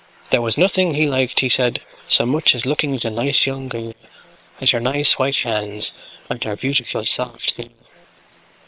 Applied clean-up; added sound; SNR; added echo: neural separator model SepFormer WHAM!.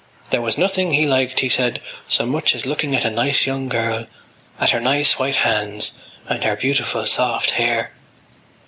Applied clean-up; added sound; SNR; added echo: none; none; none; none.